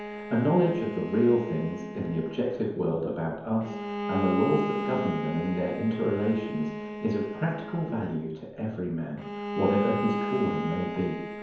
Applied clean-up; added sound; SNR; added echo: none; Bowed string instrument; 6 dB; reverberation time 0.9 s.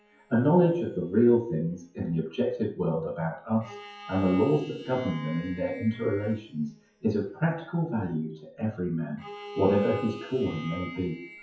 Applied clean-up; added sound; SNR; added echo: classical method WPE with log-MMSE.